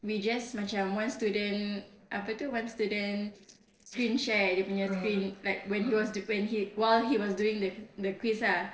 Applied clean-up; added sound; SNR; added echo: neural separator model SepFormer DNS4.